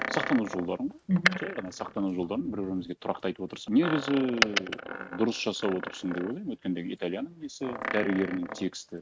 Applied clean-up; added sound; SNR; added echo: neural mask model RNNoise.